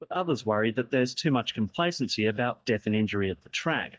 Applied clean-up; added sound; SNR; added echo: neural mask model DeepFilterNet 3.